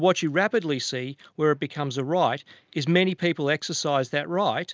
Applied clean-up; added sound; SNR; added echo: none; none; none; none.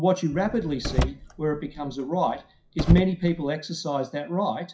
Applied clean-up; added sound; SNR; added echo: classical method WPE with log-MMSE.